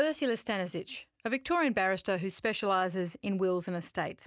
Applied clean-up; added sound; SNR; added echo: none; none; none; none.